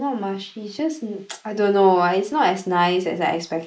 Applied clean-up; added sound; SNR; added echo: neural mask model Resemble Enhance denoiser.